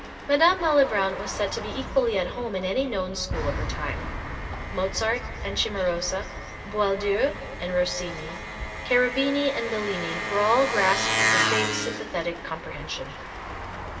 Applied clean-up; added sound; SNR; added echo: none; Engine; 4 dB; reverberation time 1.9 s.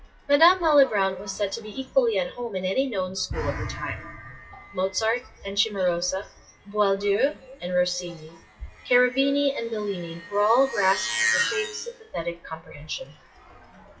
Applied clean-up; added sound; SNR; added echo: classical method WPE with log-MMSE.